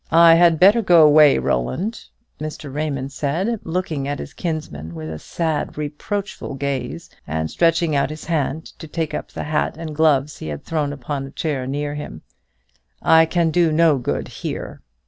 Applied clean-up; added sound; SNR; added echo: none; none; none; none.